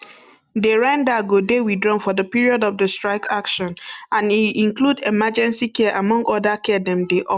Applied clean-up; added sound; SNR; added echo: none; none; none; none.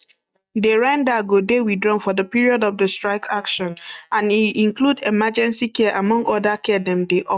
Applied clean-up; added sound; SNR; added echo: neural mask model DeepFilterNet 3.